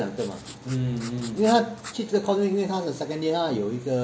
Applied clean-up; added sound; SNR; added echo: none; Writing; 17 dB; none.